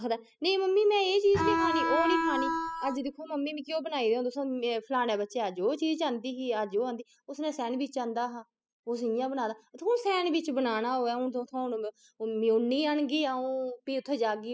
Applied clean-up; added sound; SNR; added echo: classical method spectral subtraction.